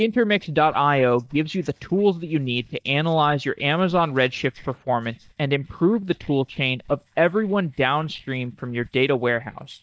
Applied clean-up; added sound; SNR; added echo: neural mask model DeepFilterNet 3.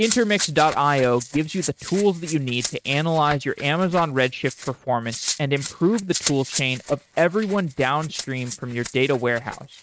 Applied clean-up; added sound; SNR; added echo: neural mask model RNNoise.